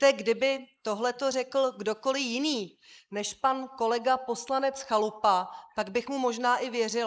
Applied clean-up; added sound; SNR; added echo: neural mask model Resemble Enhance denoiser.